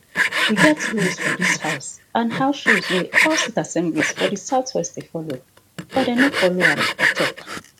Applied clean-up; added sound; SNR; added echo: none; Sawing; 0 dB; none.